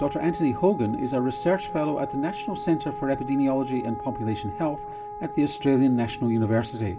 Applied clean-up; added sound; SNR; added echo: none; Wind instrument, woodwind instrument; 10 dB; reverberation time 2.1 s.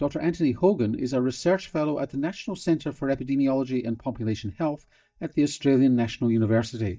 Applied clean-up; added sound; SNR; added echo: neural mask model DeepFilterNet 3.